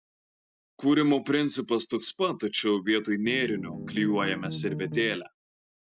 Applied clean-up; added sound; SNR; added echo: none; Bass guitar; 8 dB; none.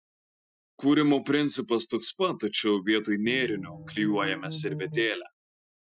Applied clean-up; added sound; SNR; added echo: classical method Wiener filter.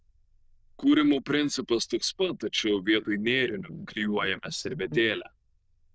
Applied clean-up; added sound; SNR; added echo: neural diffusion model UNIVERSE++.